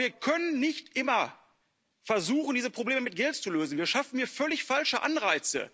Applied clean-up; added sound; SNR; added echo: none; none; none; none.